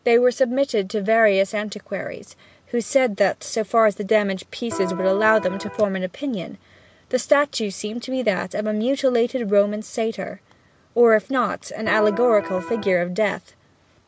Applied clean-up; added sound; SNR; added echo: none; Electric guitar; 9 dB; none.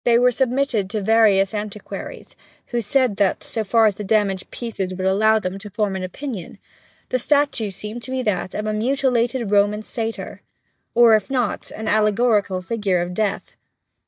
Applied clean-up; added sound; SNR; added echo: neural mask model DeepFilterNet 3.